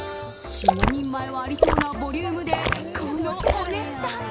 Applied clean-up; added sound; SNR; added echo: none; Liquid; -1 dB; none.